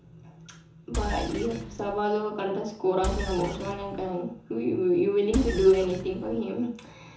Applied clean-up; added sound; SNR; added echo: none; Engine; 6 dB; reverberation time 0.7 s.